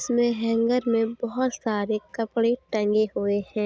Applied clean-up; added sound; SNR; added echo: none; none; none; none.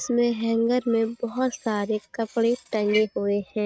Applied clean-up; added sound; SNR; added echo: neural mask model RNNoise.